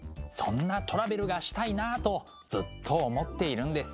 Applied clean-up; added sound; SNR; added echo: none; none; none; none.